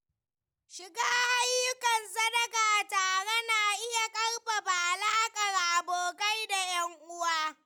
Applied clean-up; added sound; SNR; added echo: none; none; none; none.